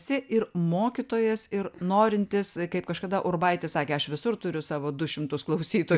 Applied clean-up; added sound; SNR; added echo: none; none; none; none.